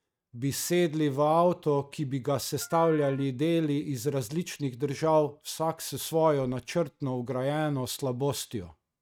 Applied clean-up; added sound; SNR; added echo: neural mask model RNNoise.